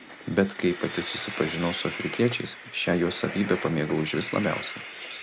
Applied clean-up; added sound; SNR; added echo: none; Train; 10 dB; none.